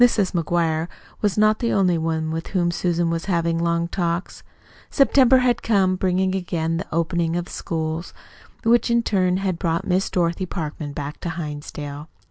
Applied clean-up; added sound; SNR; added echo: none; none; none; none.